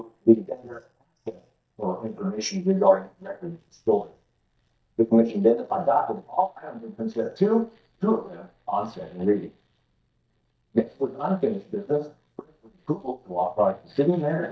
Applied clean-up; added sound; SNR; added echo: neural mask model DeepFilterNet 3.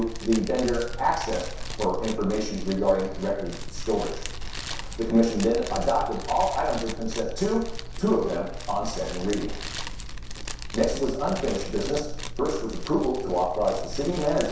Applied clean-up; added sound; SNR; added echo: none; Fire; 6 dB; reverberation time 0.7 s.